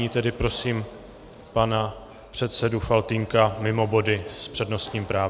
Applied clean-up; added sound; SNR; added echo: none; none; none; none.